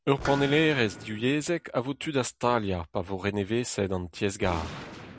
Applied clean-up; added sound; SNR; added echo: none; Dishes, pots, and pans + Gunshot, gunfire; 15 dB; none.